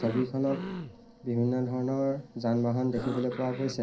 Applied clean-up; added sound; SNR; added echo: none; Cough; 12 dB; reverberation time 0.3 s.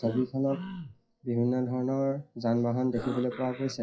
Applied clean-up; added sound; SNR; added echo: classical method WPE with log-MMSE.